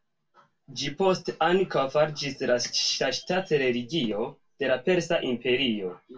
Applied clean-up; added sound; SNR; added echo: none; none; none; reverberation time 0.2 s.